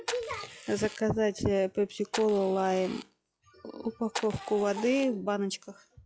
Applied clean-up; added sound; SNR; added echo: classical method log-MMSE.